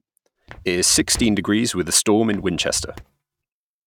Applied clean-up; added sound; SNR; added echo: neural mask model RNNoise.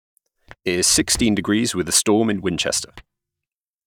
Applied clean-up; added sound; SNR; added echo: neural mask model DeepFilterNet 3.